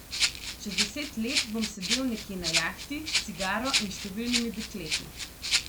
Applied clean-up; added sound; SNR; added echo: none; Rattle (instrument); -3 dB; none.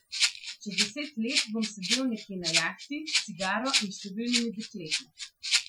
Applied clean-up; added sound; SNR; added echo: classical method Wiener filter.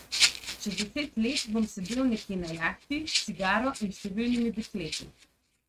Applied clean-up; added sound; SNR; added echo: neural mask model RNNoise.